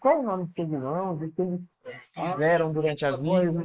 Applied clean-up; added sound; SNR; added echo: neural mask model Resemble Enhance denoiser.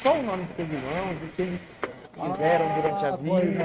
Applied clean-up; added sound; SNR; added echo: neural mask model RNNoise.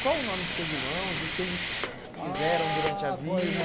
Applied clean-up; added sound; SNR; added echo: none; Hiss; -3 dB; none.